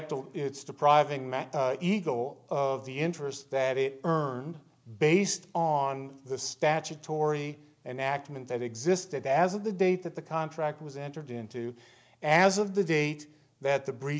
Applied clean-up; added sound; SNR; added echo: none; none; none; none.